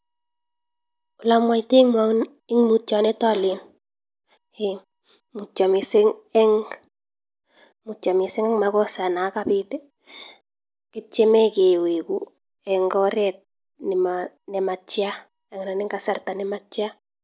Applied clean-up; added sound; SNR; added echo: none; none; none; none.